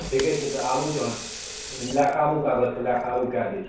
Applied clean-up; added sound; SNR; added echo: none; Sink (filling or washing) / Water tap, faucet; 12 dB; reverberation time 0.6 s.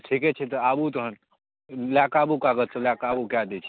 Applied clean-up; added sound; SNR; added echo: none; none; none; none.